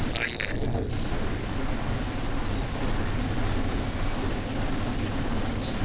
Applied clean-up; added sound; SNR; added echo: neural separator model SepFormer DNS4.